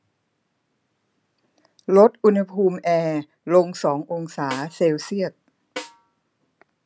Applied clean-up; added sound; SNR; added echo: none; Snare drum; 17 dB; none.